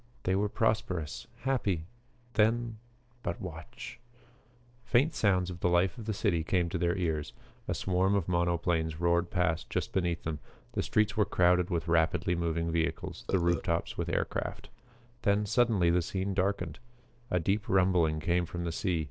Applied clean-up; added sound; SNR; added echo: neural separator model SepFormer DNS4.